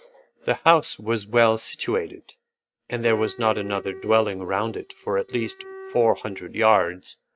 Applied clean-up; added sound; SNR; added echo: neural mask model RNNoise.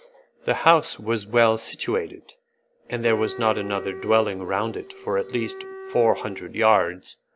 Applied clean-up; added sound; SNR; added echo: none; Wind instrument, woodwind instrument; 14 dB; none.